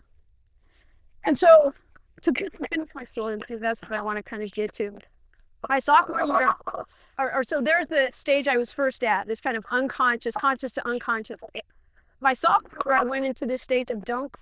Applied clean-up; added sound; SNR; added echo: neural diffusion model UNIVERSE++.